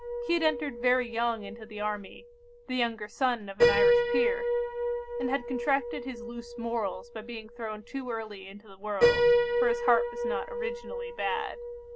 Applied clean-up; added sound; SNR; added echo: none; Piano; -2 dB; none.